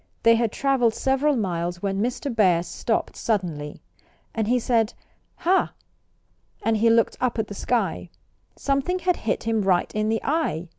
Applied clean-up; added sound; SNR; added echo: none; none; none; none.